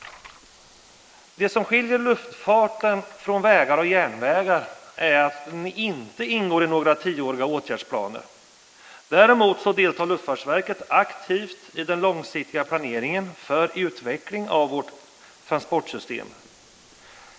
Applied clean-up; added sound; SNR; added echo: neural mask model Resemble Enhance denoiser.